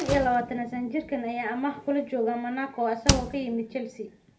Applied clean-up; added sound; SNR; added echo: none; Slam; 6 dB; reverberation time 0.3 s.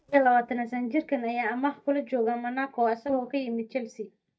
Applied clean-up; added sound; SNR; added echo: neural mask model DeepFilterNet 3.